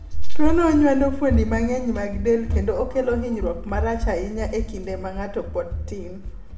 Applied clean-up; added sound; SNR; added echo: none; Run; 9 dB; reverberation time 0.7 s.